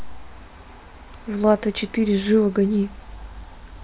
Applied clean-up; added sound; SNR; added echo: none; none; none; none.